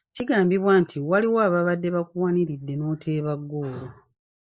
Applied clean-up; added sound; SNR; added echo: neural mask model Resemble Enhance denoiser.